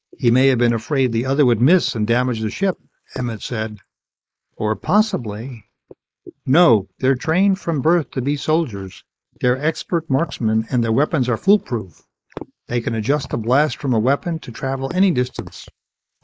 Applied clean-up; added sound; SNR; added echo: neural mask model Resemble Enhance denoiser.